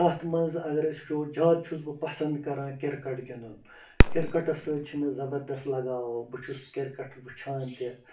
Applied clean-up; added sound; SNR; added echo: none; Fireworks; 1 dB; reverberation time 0.3 s.